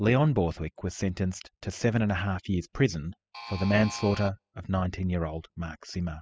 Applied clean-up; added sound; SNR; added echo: classical method spectral subtraction.